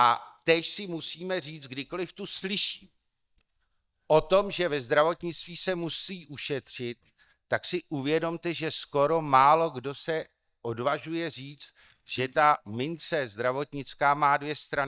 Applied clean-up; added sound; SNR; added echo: neural mask model DeepFilterNet 3.